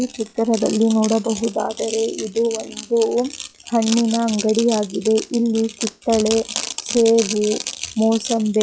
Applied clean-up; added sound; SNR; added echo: classical method log-MMSE.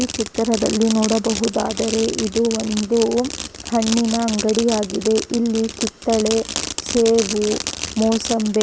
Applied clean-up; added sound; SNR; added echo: none; Fireworks; 8 dB; none.